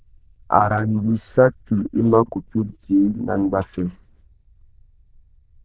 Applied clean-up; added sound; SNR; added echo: neural diffusion model UNIVERSE++.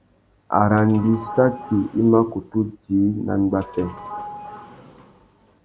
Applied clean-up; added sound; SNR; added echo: none; Sliding door / Doorbell; 16 dB; none.